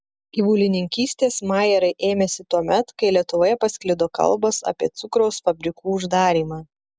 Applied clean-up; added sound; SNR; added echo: none; none; none; none.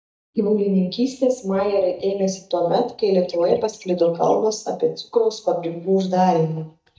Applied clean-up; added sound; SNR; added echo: neural mask model DeepFilterNet 3.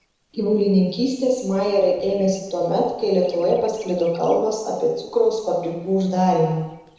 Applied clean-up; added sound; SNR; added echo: neural separator model SepFormer DNS4.